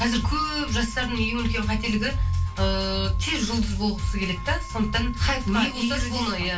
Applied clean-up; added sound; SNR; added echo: none; Wind instrument, woodwind instrument; 19 dB; reverberation time 0.2 s.